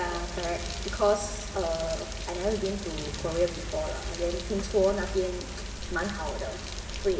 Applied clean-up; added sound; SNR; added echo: none; Rain; 11 dB; reverberation time 2.8 s.